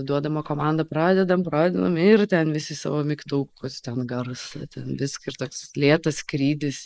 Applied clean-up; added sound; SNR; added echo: neural mask model Resemble Enhance denoiser.